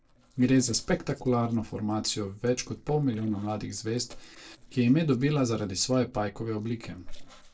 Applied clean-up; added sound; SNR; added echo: neural separator model SepFormer DNS4.